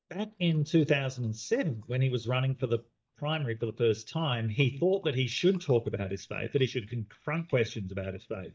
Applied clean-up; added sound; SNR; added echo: neural mask model DeepFilterNet 3.